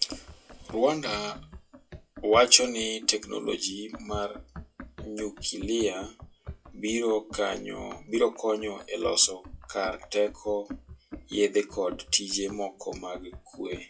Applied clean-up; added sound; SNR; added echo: classical method WPE with log-MMSE.